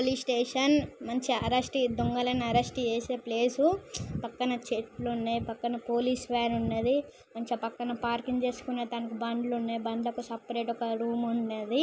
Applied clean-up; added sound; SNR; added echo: none; none; none; none.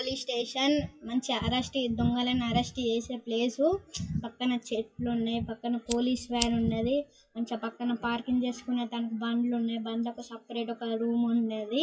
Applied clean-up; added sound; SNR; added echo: classical method WPE with log-MMSE.